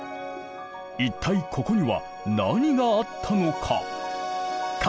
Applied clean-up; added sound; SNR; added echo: none; none; none; none.